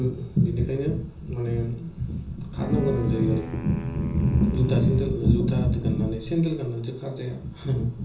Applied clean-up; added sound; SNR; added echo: none; Wind instrument, woodwind instrument; 16 dB; reverberation time 0.6 s.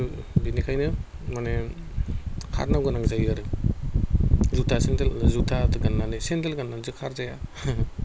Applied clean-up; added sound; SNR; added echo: none; none; none; none.